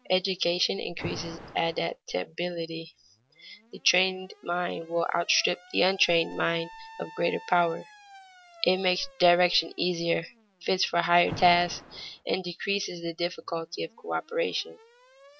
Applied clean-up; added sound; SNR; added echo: none; Alarm; 19 dB; none.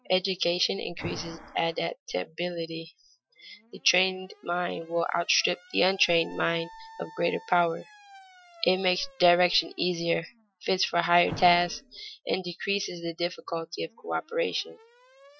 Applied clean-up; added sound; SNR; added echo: classical method Wiener filter.